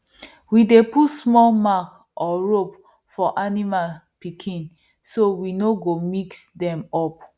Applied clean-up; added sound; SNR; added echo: none; none; none; none.